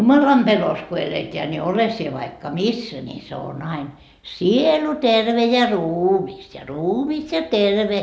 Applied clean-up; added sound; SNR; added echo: none; none; none; none.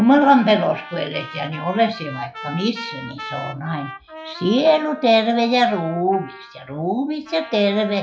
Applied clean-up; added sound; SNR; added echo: classical method WPE with log-MMSE.